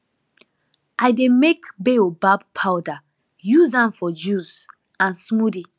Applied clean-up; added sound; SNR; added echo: none; none; none; none.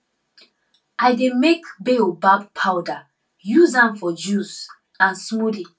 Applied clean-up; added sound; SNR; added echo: none; none; none; reverberation time 0.2 s.